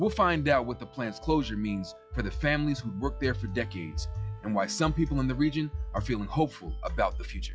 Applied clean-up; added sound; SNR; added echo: classical method log-MMSE.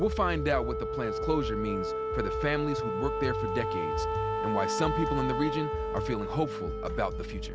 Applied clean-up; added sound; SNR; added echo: none; Wind instrument, woodwind instrument; 1 dB; none.